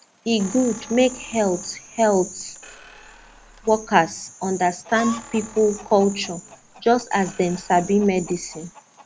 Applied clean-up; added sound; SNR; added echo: none; Chicken, rooster + Squeak; 20 dB; none.